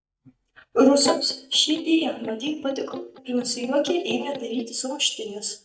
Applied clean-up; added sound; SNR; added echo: neural mask model DeepFilterNet 3.